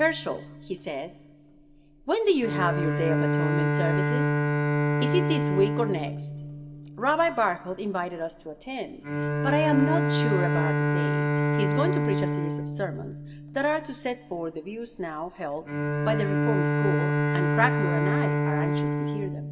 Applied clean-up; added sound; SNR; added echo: none; Bowed string instrument; -3 dB; reverberation time 2.8 s.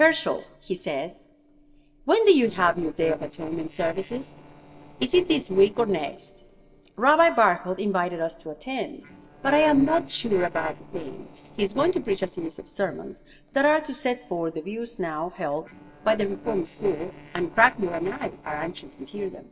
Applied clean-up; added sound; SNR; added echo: neural separator model SepFormer DNS4.